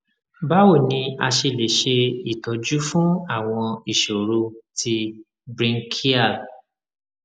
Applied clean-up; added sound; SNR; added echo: none; none; none; none.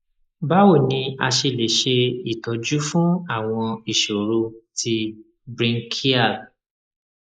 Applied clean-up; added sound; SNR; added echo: neural mask model Resemble Enhance denoiser.